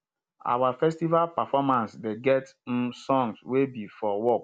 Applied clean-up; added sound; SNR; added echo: none; none; none; none.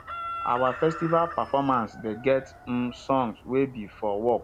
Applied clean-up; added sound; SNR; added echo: none; Chicken, rooster; 13 dB; none.